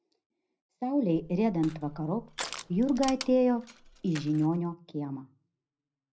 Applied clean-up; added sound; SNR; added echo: none; Crushing; 14 dB; reverberation time 0.4 s.